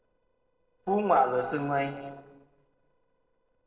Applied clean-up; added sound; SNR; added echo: neural separator model SepFormer DNS4.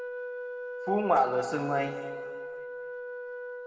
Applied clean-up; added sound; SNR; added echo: none; Wind instrument, woodwind instrument; 6 dB; reverberation time 1.9 s.